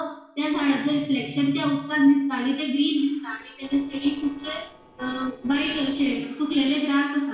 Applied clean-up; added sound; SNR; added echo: neural separator model SepFormer DNS4.